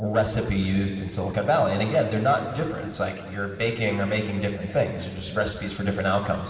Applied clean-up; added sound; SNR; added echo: none; none; none; reverberation time 2.3 s.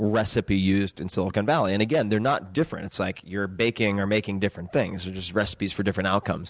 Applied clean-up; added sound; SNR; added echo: none; none; none; none.